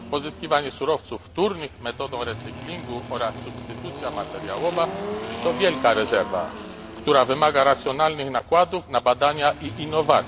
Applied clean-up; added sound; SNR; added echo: none; Engine; 12 dB; none.